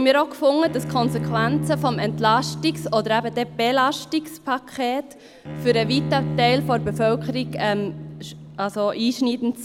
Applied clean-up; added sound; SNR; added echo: none; Bowed string instrument; 8 dB; none.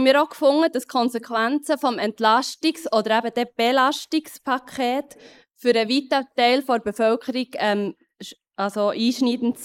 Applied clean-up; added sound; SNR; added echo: neural mask model Resemble Enhance denoiser.